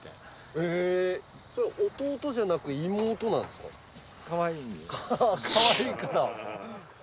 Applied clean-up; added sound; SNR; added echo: none; Fireworks; 6 dB; none.